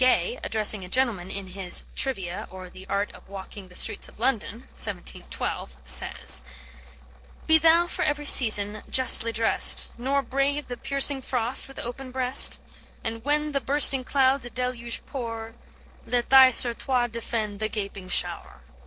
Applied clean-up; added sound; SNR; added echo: neural separator model SepFormer DNS4.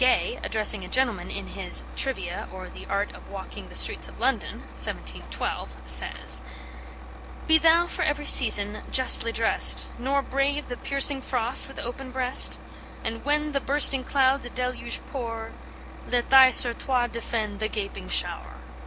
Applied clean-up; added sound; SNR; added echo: none; Truck; 19 dB; none.